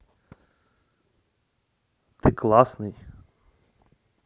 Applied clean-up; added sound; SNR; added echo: none; none; none; none.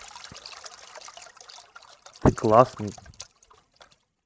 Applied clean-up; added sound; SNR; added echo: neural mask model RNNoise.